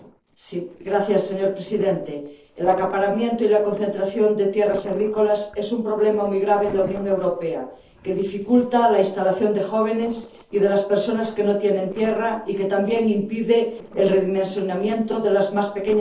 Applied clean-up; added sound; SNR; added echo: neural separator model SepFormer DNS4.